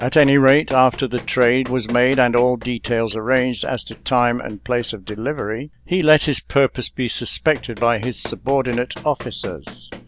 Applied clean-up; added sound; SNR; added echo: none; Run; 19 dB; none.